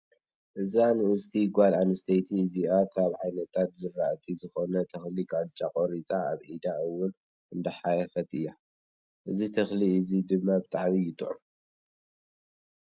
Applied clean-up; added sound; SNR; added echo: none; none; none; none.